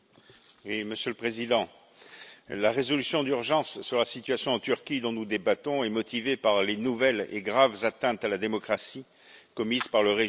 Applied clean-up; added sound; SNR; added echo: none; none; none; none.